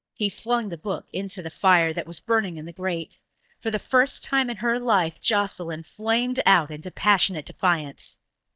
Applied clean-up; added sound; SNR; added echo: neural mask model DeepFilterNet 3.